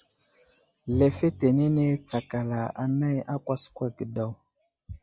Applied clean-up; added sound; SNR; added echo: classical method log-MMSE.